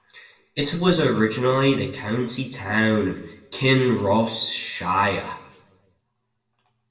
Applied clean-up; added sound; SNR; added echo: none; none; none; reverberation time 0.7 s.